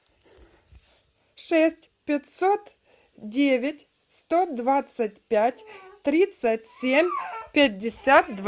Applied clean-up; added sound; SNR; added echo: none; none; none; none.